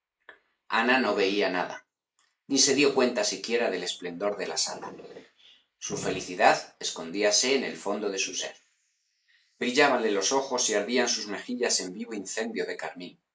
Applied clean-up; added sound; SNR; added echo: neural mask model Resemble Enhance denoiser.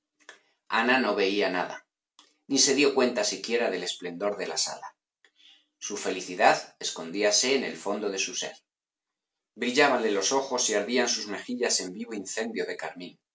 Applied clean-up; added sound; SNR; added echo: none; none; none; none.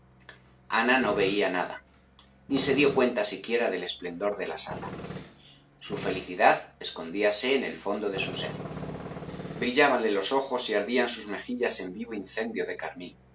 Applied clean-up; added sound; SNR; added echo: none; Tools; 15 dB; none.